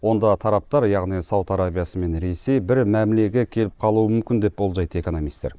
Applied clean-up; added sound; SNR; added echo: neural mask model Resemble Enhance denoiser.